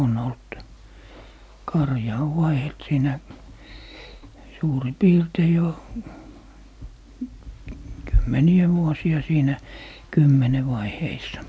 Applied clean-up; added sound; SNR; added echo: none; none; none; none.